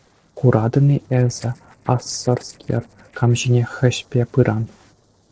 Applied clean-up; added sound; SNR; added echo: neural separator model SepFormer DNS4.